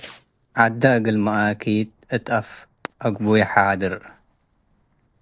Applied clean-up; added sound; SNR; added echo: neural separator model SepFormer DNS4.